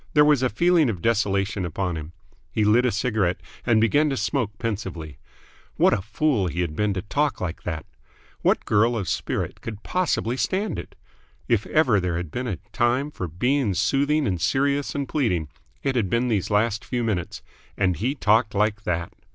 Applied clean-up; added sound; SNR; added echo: none; none; none; none.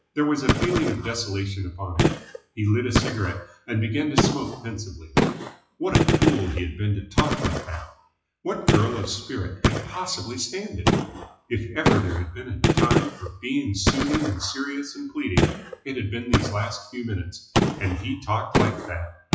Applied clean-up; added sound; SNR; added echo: classical method WPE with log-MMSE.